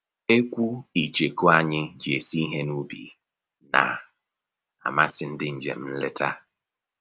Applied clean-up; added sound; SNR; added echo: none; none; none; none.